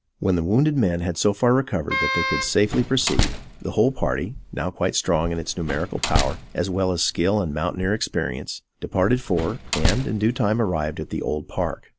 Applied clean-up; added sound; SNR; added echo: none; Wind instrument, woodwind instrument + Slam; 5 dB; none.